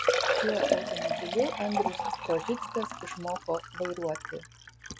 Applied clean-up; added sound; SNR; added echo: none; Liquid; -2 dB; none.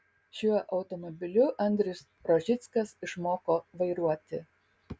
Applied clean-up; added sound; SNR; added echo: none; none; none; none.